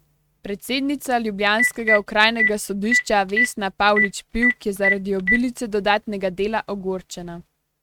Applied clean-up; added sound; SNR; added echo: neural mask model RNNoise.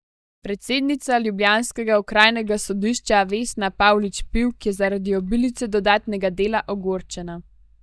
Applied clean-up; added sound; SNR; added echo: neural mask model DeepFilterNet 3.